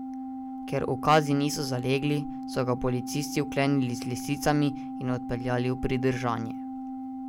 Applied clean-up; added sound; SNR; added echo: none; Organ; 8 dB; none.